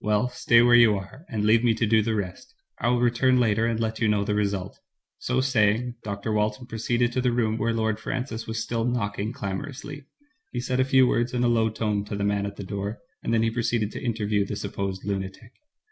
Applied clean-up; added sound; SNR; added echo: none; none; none; none.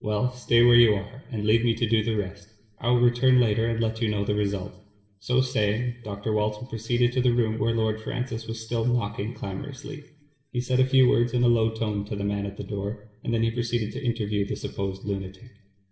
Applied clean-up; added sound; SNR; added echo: none; none; none; reverberation time 0.6 s.